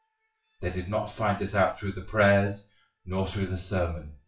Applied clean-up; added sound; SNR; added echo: classical method WPE with log-MMSE.